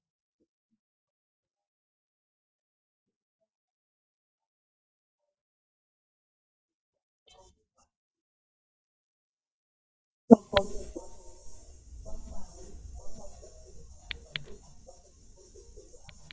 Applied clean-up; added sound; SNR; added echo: neural mask model DeepFilterNet 3.